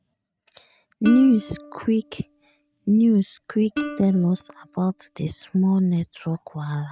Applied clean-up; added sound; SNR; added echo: neural mask model RNNoise.